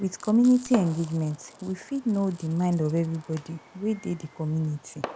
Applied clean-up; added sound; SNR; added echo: none; Fireworks + Frying (food); 18 dB; none.